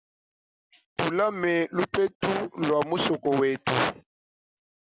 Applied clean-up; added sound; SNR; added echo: none; none; none; none.